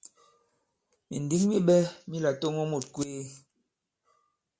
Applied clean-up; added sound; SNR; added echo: none; none; none; none.